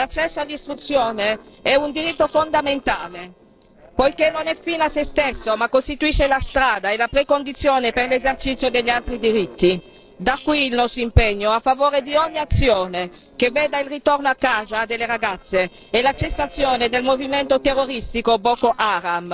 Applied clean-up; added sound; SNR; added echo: neural separator model SepFormer DNS4.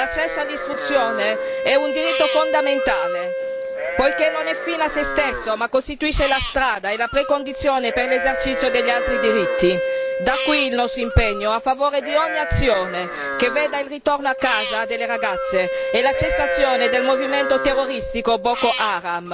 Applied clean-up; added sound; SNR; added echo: none; Wind instrument, woodwind instrument + Livestock, farm animals, working animals; 3 dB; none.